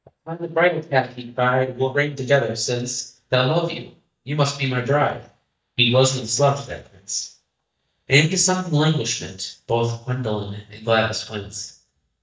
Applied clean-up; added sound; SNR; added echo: neural mask model DeepFilterNet 3.